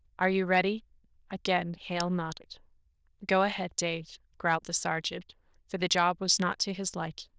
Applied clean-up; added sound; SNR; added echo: neural diffusion model UNIVERSE++.